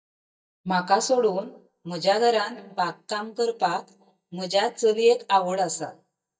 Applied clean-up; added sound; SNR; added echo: neural mask model DeepFilterNet 3.